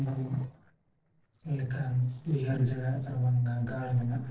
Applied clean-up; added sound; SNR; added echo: neural separator model SepFormer DNS4.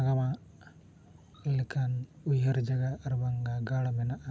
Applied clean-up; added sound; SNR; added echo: none; none; none; none.